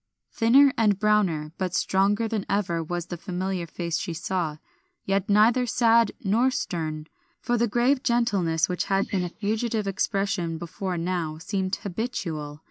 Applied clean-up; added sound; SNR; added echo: neural mask model Resemble Enhance denoiser.